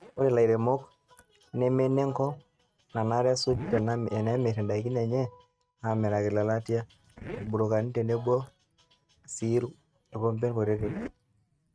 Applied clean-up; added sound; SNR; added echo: neural mask model RNNoise.